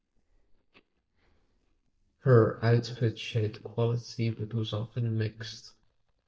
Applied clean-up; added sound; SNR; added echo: neural mask model DeepFilterNet 3.